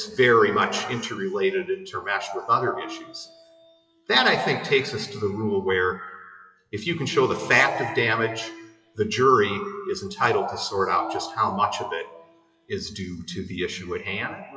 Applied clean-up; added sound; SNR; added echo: classical method WPE with log-MMSE.